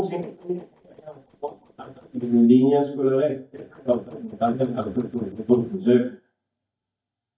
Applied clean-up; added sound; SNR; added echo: neural mask model DeepFilterNet 3.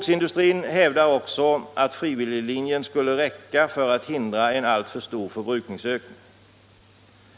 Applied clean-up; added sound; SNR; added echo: none; none; none; none.